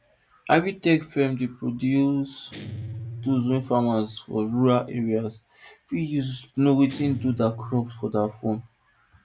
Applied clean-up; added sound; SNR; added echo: none; Guitar; 16 dB; none.